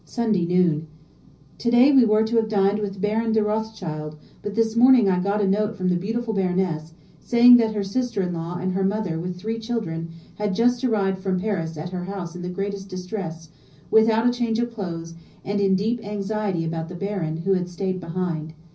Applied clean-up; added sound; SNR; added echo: none; none; none; reverberation time 0.5 s.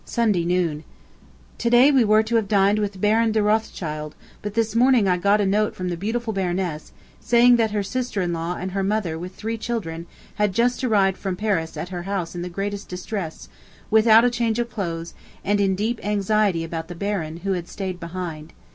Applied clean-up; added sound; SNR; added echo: none; none; none; none.